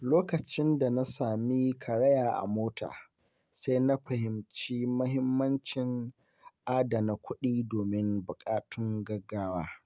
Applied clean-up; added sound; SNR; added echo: none; none; none; none.